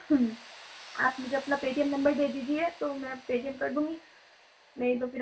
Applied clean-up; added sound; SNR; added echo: none; Tools; 19 dB; reverberation time 0.2 s.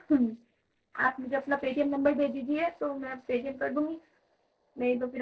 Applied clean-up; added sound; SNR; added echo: neural separator model SepFormer DNS4.